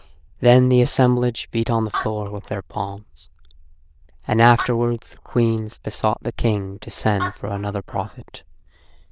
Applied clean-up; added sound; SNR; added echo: neural diffusion model UNIVERSE++.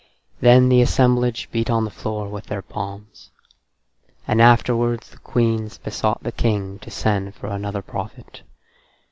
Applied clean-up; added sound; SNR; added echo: none; none; none; none.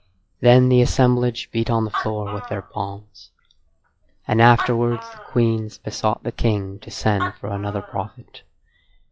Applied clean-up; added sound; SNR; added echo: classical method log-MMSE.